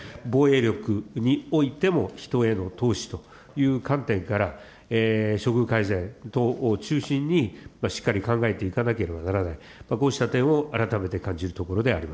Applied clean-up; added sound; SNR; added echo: none; none; none; none.